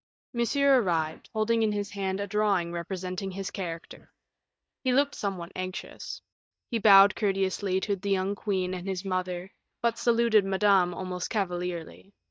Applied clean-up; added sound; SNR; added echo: neural mask model DeepFilterNet 3.